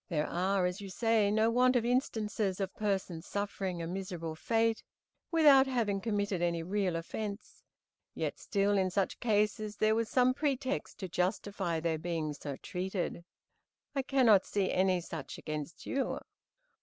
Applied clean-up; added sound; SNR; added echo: none; none; none; none.